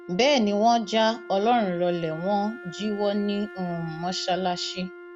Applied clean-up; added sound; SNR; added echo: none; Wind instrument, woodwind instrument; 16 dB; none.